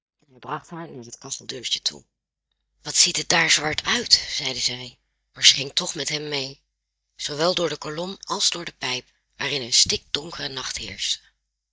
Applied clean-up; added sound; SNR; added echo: neural mask model DeepFilterNet 3.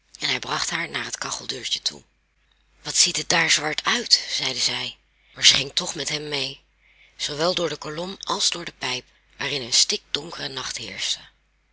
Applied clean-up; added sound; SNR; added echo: none; none; none; none.